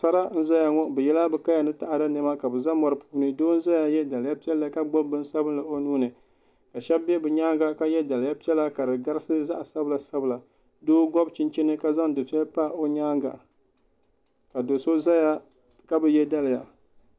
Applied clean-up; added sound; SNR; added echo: none; none; none; none.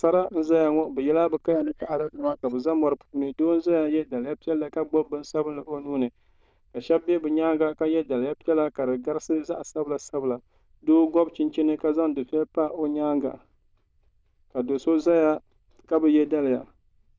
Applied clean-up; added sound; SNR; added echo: neural diffusion model UNIVERSE++.